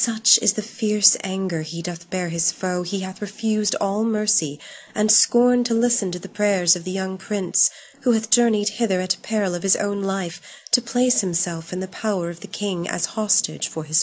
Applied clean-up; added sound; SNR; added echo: none; none; none; none.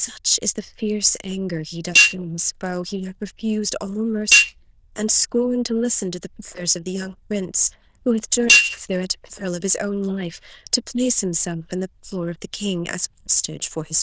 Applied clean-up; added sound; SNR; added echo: neural diffusion model UNIVERSE++.